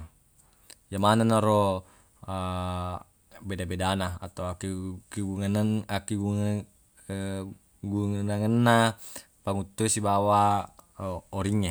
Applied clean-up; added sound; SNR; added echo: none; none; none; none.